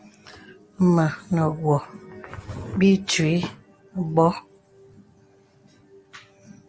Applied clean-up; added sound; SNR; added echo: none; none; none; none.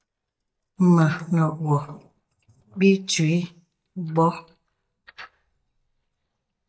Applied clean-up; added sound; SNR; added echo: neural mask model DeepFilterNet 3.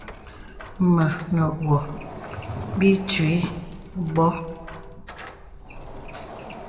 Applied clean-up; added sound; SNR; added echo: none; Door; 14 dB; reverberation time 1.3 s.